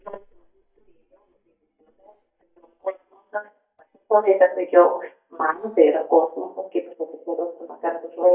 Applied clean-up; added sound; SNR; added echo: neural mask model DeepFilterNet 3.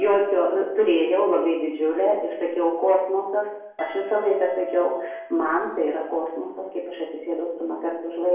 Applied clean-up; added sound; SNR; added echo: none; Guitar; 18 dB; reverberation time 0.7 s.